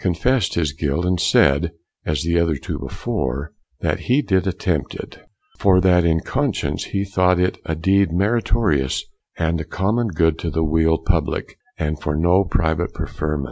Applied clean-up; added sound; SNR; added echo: none; none; none; none.